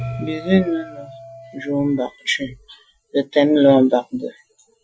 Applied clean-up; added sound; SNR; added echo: classical method Wiener filter.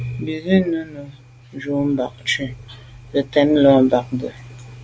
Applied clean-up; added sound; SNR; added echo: none; none; none; none.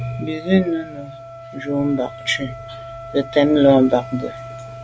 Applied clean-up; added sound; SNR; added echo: none; Wind instrument, woodwind instrument; 16 dB; none.